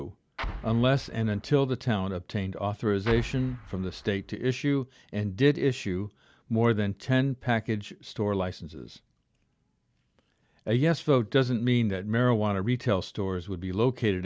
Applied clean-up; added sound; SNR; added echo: none; Explosion; 12 dB; none.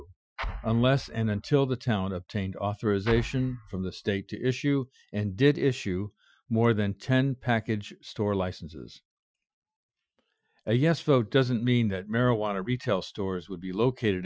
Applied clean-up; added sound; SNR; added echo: classical method Wiener filter.